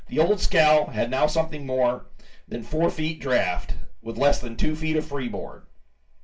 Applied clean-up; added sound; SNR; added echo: none; none; none; reverberation time 0.2 s.